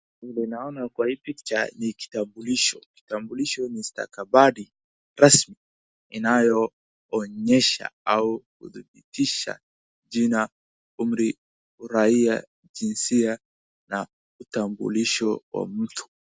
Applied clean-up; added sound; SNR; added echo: none; none; none; none.